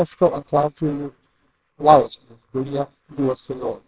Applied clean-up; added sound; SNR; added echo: neural separator model SepFormer WHAMR!.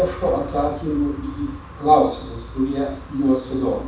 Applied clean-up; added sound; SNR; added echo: none; Wind; 13 dB; reverberation time 0.6 s.